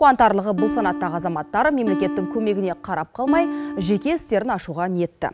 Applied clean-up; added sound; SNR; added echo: none; Acoustic guitar; 7 dB; none.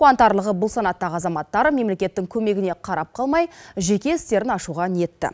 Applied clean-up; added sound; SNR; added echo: none; none; none; none.